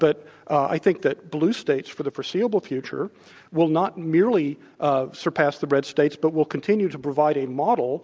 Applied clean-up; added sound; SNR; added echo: none; none; none; none.